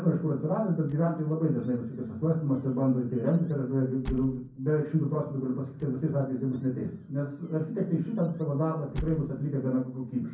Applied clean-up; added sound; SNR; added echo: none; Squeak / Slam / Wood; 17 dB; reverberation time 0.6 s.